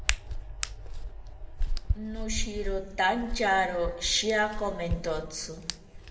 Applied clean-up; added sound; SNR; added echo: none; Hands; 2 dB; reverberation time 1.1 s.